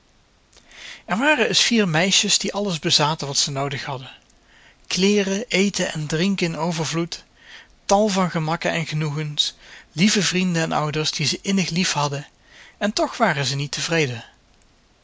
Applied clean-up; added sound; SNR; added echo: none; none; none; none.